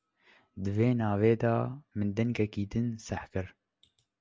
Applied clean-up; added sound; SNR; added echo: none; none; none; none.